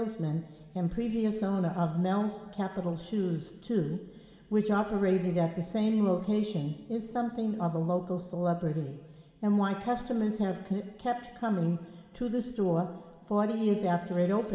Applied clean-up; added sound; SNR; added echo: none; none; none; reverberation time 1.6 s.